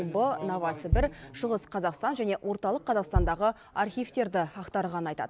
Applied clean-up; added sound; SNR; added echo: none; Bass drum; 5 dB; none.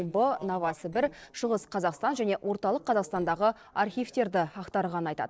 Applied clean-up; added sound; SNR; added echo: neural separator model SepFormer DNS4.